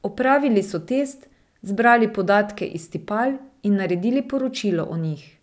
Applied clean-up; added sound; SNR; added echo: none; none; none; none.